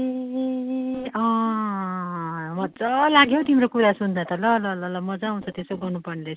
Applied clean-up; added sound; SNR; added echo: none; none; none; none.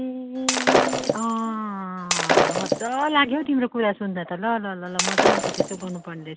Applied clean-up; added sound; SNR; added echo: none; Shatter; -3 dB; none.